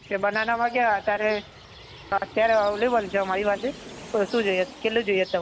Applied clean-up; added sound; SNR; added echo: none; Bird + Aircraft; 18 dB; none.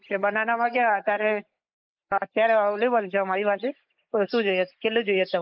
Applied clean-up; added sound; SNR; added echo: neural mask model Resemble Enhance denoiser.